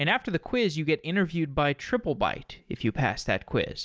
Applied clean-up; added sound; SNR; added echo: none; none; none; none.